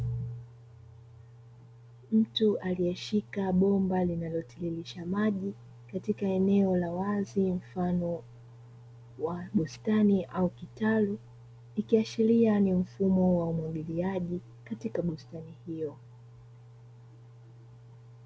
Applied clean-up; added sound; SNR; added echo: none; none; none; none.